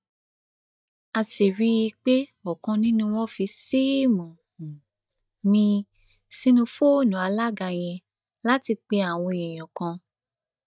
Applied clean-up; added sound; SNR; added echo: neural mask model DeepFilterNet 3.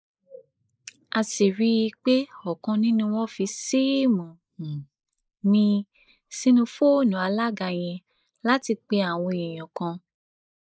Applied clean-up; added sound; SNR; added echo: neural mask model Resemble Enhance denoiser.